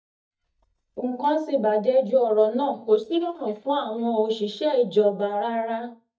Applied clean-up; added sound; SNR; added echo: neural mask model DeepFilterNet 3.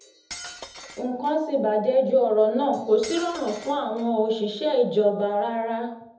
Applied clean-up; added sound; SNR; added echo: none; Cutlery, silverware; 19 dB; reverberation time 0.7 s.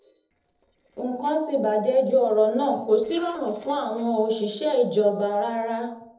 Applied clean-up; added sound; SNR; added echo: neural separator model SepFormer DNS4.